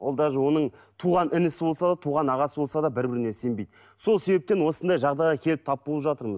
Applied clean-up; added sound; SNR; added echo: none; none; none; none.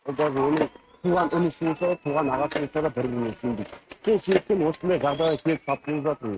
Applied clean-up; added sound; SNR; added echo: neural mask model RNNoise.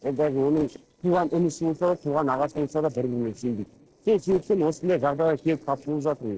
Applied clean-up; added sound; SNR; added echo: neural separator model SepFormer DNS4.